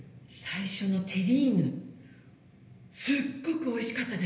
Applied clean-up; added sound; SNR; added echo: none; none; none; reverberation time 0.8 s.